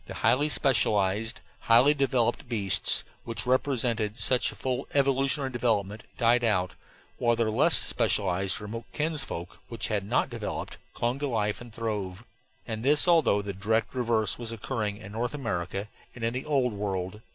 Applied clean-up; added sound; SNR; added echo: none; none; none; none.